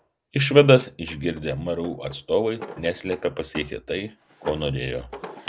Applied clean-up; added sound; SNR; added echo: none; Drawer open or close; 17 dB; none.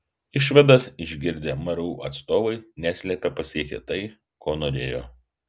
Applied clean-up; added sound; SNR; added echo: none; none; none; none.